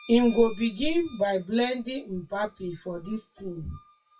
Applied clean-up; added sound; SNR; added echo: classical method WPE with log-MMSE.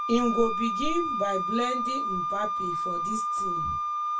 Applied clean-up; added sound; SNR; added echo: none; Wind instrument, woodwind instrument; -1 dB; reverberation time 0.2 s.